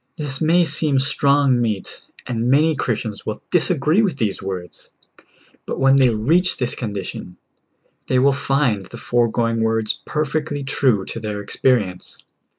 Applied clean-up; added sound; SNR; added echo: neural mask model Resemble Enhance denoiser.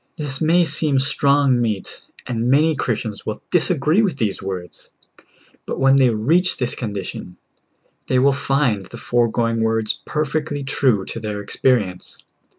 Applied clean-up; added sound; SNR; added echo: none; none; none; none.